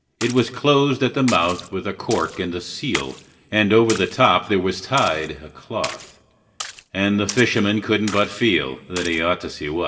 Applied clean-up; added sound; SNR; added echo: none; Splash, splatter; 15 dB; reverberation time 1.7 s.